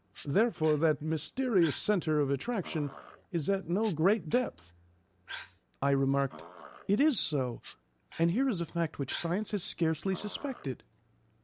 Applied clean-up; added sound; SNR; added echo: none; Dog; 20 dB; none.